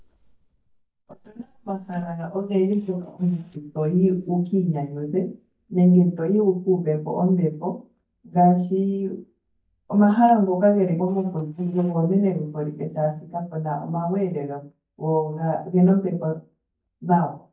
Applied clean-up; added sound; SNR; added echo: neural mask model DeepFilterNet 3.